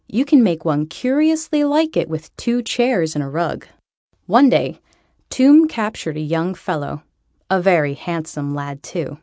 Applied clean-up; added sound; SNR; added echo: none; none; none; none.